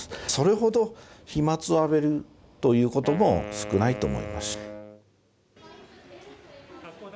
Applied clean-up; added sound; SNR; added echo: none; Wind instrument, woodwind instrument; 12 dB; none.